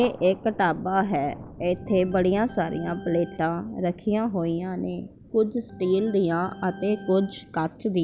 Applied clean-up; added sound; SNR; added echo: none; Organ + Thunder; 18 dB; none.